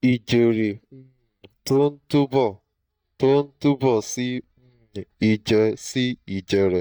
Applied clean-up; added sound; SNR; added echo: neural mask model DeepFilterNet 3.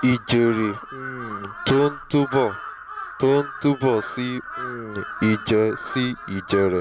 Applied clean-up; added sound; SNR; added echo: none; Crow; 11 dB; none.